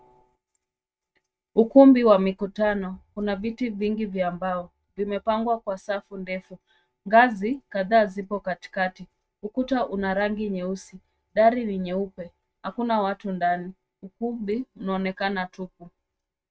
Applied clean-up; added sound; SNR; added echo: neural mask model RNNoise.